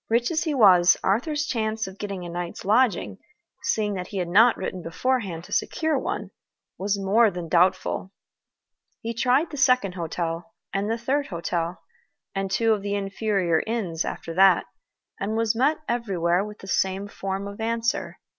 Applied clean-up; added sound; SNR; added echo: none; none; none; none.